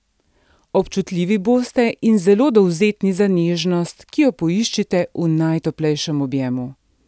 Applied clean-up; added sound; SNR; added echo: none; none; none; none.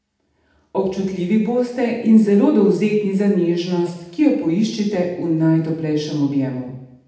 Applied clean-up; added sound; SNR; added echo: none; none; none; reverberation time 0.8 s.